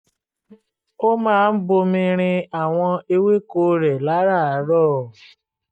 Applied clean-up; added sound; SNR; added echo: neural mask model DeepFilterNet 3.